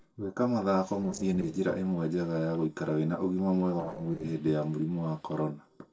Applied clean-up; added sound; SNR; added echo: neural separator model SepFormer DNS4.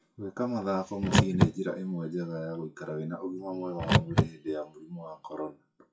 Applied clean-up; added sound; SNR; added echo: classical method WPE with log-MMSE.